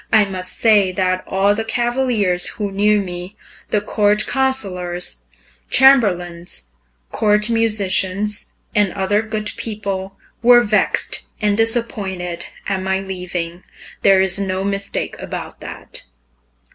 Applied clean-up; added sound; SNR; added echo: none; none; none; none.